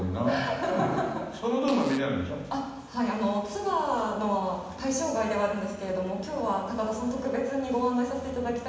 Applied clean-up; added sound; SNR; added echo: none; Fart; 15 dB; reverberation time 1.1 s.